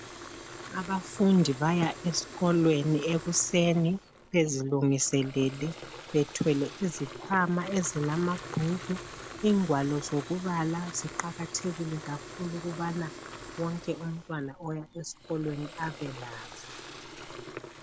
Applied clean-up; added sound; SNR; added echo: none; Fill (with liquid) / Water tap, faucet; 14 dB; none.